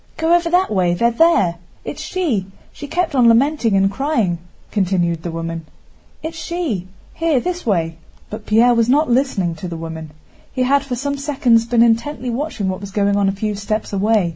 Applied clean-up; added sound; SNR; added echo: none; none; none; none.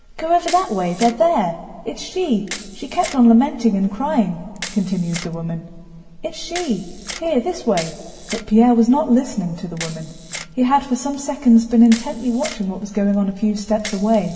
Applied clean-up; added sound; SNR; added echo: none; Camera; 18 dB; reverberation time 1.8 s.